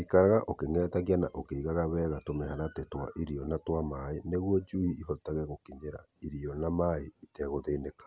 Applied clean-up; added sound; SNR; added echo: none; none; none; none.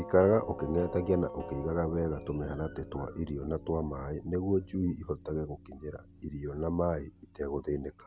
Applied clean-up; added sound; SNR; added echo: none; Doorbell; 14 dB; none.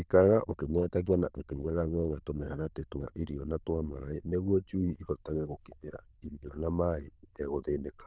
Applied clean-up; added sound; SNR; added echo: neural diffusion model UNIVERSE++.